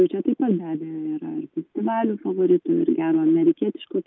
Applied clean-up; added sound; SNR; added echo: none; none; none; none.